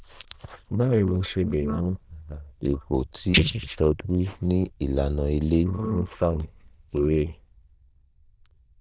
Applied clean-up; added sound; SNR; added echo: neural diffusion model UNIVERSE++.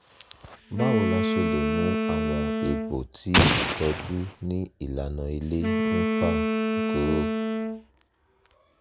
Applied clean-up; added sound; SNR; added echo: none; Wind instrument, woodwind instrument + Explosion; -4 dB; none.